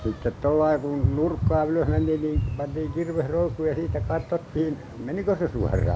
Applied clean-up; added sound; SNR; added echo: none; Dog; 4 dB; none.